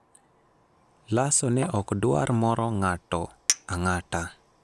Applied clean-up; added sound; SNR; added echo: none; Chink, clink; 11 dB; none.